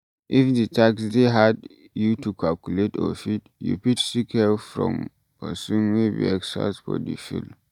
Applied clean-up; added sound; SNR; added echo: neural mask model DeepFilterNet 3.